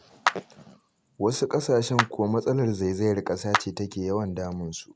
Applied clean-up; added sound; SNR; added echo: none; Clapping; 6 dB; none.